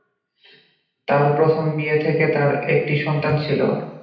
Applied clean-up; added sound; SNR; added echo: none; none; none; reverberation time 0.9 s.